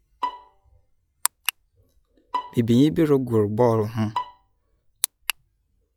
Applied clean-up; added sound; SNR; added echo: classical method log-MMSE.